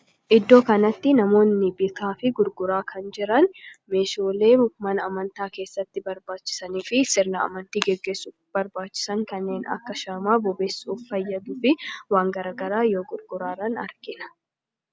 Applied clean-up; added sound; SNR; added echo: none; none; none; none.